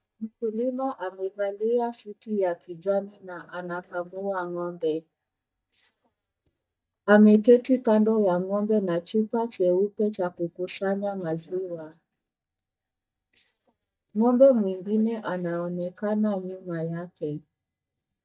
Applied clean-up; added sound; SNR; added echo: neural mask model DeepFilterNet 3.